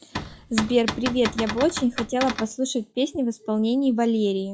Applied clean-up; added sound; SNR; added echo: classical method log-MMSE.